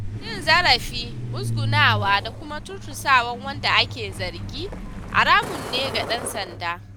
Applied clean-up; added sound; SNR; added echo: none; Truck; 7 dB; none.